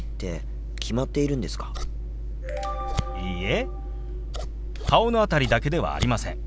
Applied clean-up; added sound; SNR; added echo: none; Scissors; 3 dB; none.